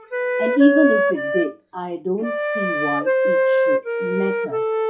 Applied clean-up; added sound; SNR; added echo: classical method log-MMSE.